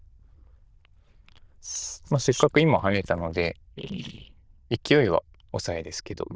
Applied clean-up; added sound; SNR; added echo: neural diffusion model UNIVERSE++.